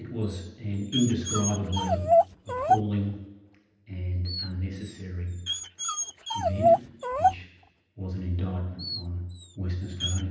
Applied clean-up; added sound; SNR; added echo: none; Dog; -2 dB; reverberation time 0.9 s.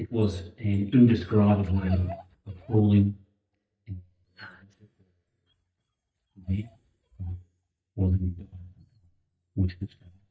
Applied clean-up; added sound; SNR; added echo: neural mask model DeepFilterNet 3.